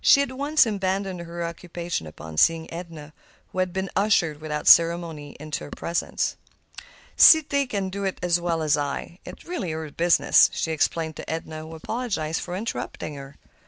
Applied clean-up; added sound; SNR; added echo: none; none; none; none.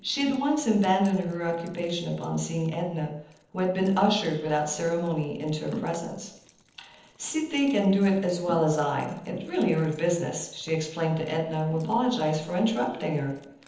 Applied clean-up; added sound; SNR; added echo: neural separator model SepFormer DNS4.